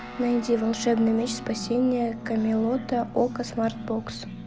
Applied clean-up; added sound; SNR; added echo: none; Guitar; 16 dB; none.